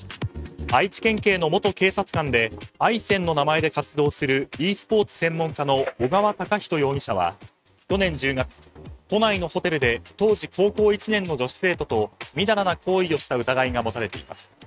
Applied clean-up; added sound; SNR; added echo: neural mask model RNNoise.